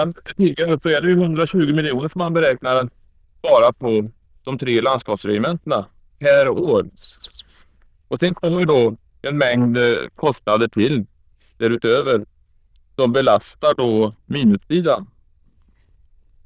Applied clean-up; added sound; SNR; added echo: neural diffusion model UNIVERSE++.